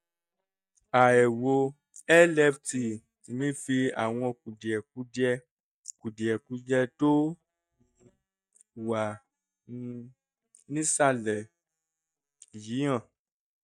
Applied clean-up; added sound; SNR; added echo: neural mask model DeepFilterNet 3.